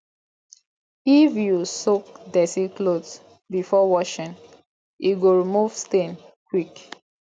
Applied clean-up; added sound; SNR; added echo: none; none; none; none.